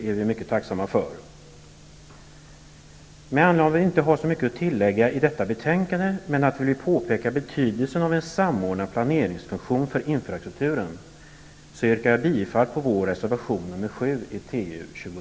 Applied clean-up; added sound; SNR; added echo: none; none; none; none.